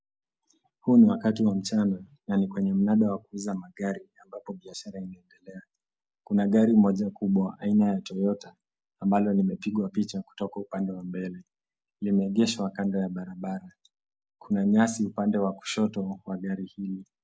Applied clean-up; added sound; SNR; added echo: none; none; none; none.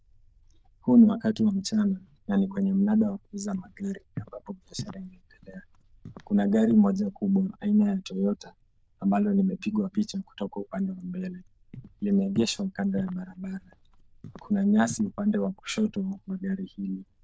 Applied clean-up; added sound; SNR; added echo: neural diffusion model UNIVERSE++.